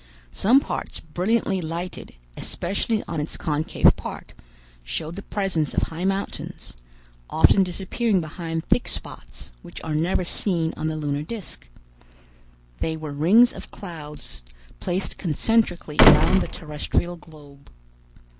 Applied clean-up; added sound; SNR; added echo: none; Slam; -4 dB; none.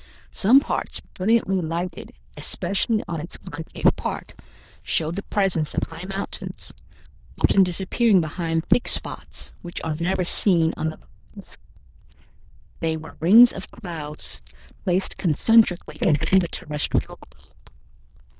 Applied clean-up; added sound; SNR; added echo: neural diffusion model UNIVERSE++.